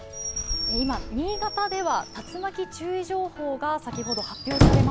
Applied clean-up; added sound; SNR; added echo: none; Squeak / Slam / Wood; -3 dB; none.